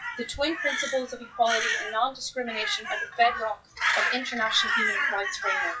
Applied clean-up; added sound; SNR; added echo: classical method WPE with log-MMSE.